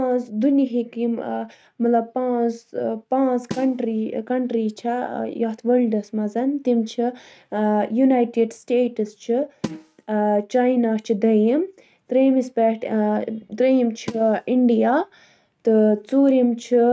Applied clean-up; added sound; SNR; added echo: neural mask model RNNoise.